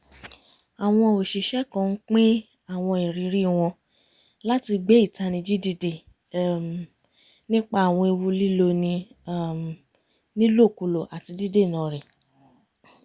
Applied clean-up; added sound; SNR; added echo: none; none; none; none.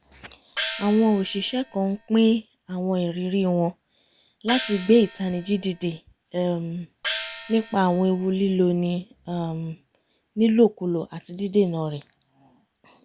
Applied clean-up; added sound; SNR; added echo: none; Gong; 11 dB; none.